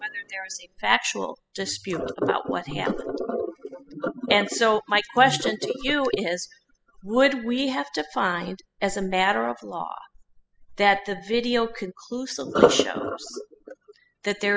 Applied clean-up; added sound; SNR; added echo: classical method spectral subtraction.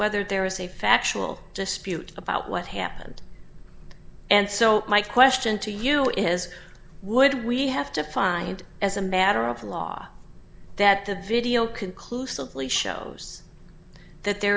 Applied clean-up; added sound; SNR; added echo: none; none; none; none.